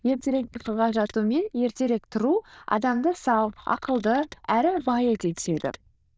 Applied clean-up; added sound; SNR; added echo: neural diffusion model UNIVERSE++.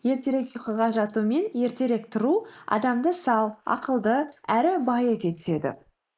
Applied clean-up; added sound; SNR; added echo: neural mask model Resemble Enhance denoiser.